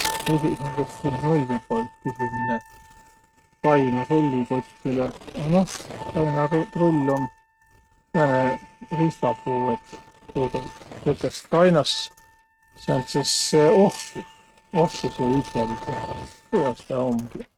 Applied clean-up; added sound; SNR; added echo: neural mask model RNNoise.